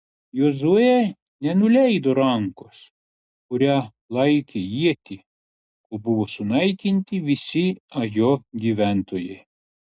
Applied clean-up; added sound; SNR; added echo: none; none; none; none.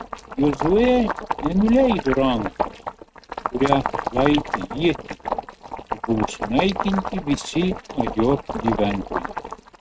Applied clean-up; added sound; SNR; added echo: neural mask model RNNoise.